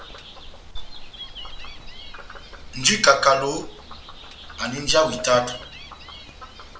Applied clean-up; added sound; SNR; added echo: none; Gull, seagull + Frog; 11 dB; none.